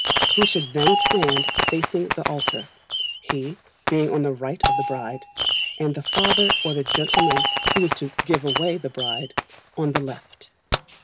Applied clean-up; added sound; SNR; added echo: none; Fireworks + Bell; -2 dB; none.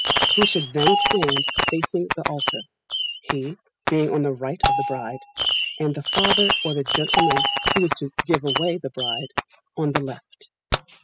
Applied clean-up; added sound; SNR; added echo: classical method spectral subtraction.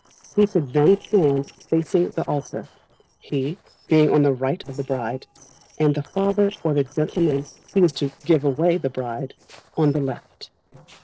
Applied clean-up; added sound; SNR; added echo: neural separator model SepFormer DNS4.